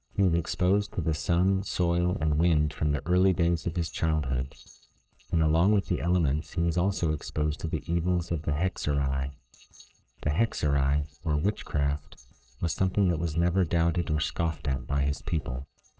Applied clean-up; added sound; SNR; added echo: neural separator model SepFormer DNS4.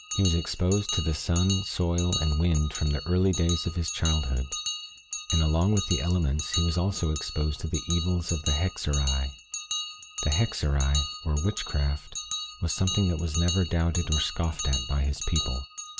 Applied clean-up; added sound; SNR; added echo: none; Bell; 8 dB; none.